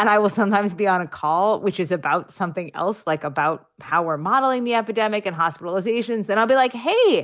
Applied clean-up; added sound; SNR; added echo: none; none; none; none.